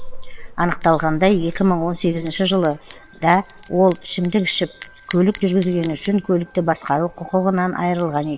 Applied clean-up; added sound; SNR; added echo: neural separator model SepFormer WHAM!.